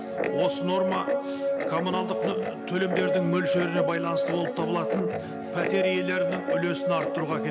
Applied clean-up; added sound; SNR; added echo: none; Guitar; -2 dB; none.